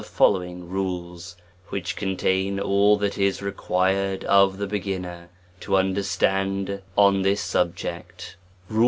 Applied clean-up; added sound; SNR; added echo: none; none; none; none.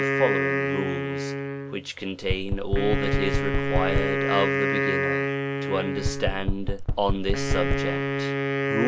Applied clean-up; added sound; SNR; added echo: none; Knock + Wind instrument, woodwind instrument; -4 dB; none.